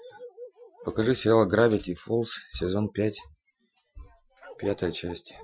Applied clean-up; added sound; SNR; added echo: classical method Wiener filter.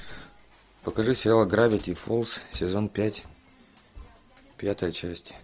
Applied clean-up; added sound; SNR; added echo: none; none; none; none.